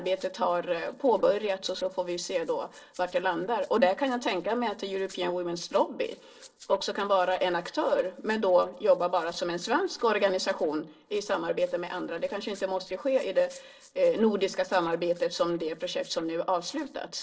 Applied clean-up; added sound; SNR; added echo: neural separator model SepFormer DNS4.